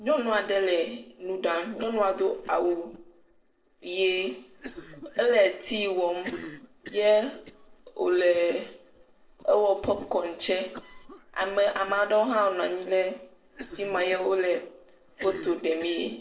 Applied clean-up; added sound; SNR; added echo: neural separator model SepFormer DNS4.